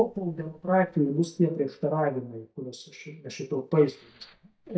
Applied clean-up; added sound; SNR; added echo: neural mask model DeepFilterNet 3.